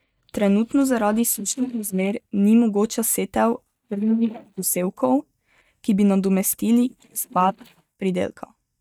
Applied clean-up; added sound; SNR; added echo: neural mask model DeepFilterNet 3.